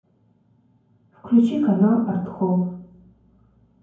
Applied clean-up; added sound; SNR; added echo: none; none; none; reverberation time 0.9 s.